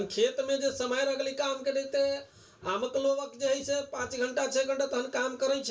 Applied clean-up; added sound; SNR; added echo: none; none; none; reverberation time 0.3 s.